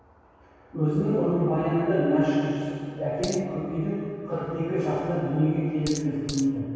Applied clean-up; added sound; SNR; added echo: none; Coin (dropping); 13 dB; reverberation time 2.2 s.